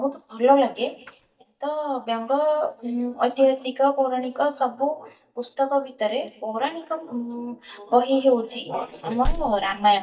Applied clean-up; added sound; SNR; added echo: neural mask model DeepFilterNet 3.